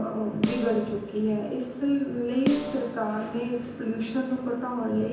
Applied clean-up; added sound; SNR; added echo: none; Snare drum; 8 dB; reverberation time 0.9 s.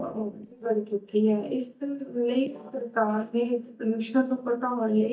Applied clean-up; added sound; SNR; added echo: neural mask model DeepFilterNet 3.